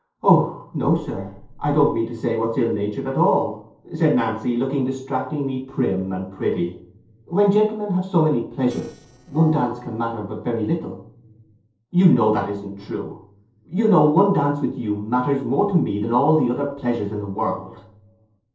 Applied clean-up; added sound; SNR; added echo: neural separator model SepFormer DNS4.